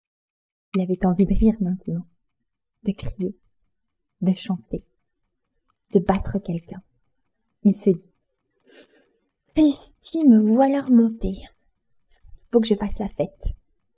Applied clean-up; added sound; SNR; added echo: neural mask model DeepFilterNet 3.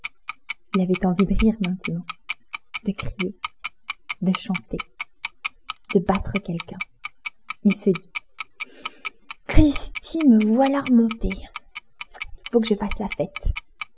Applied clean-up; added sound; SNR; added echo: none; Tick-tock; 12 dB; none.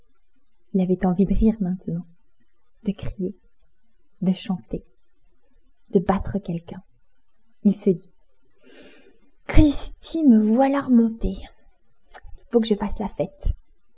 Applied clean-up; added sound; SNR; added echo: none; none; none; none.